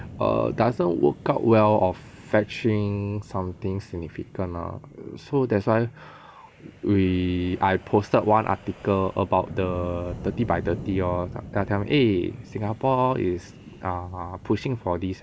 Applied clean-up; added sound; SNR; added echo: none; Wind; 17 dB; none.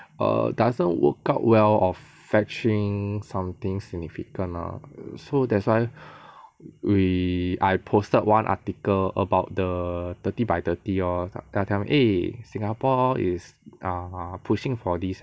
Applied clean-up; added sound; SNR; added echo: none; none; none; none.